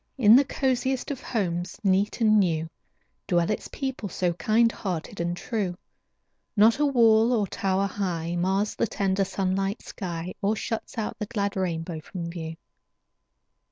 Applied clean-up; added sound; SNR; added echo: none; none; none; none.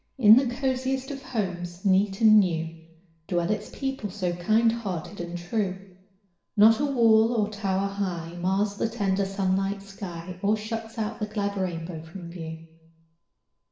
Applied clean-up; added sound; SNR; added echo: none; none; none; reverberation time 0.8 s.